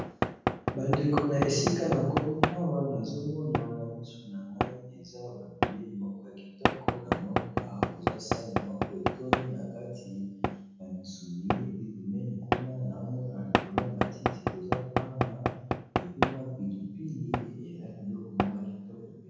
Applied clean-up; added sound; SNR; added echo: none; Knock / Wood; -1 dB; reverberation time 1.3 s.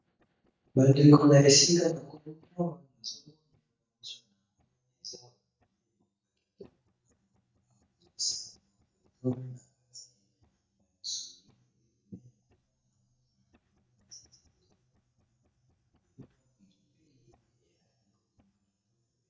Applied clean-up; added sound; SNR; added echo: neural mask model DeepFilterNet 3.